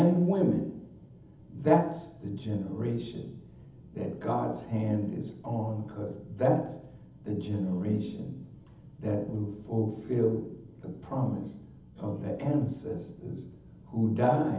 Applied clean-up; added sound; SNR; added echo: none; none; none; reverberation time 0.8 s.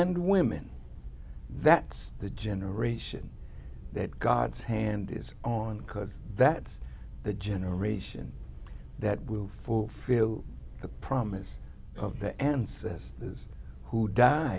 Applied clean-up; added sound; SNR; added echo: none; none; none; none.